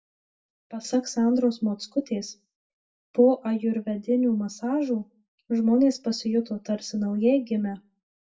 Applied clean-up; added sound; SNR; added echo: none; none; none; reverberation time 0.1 s.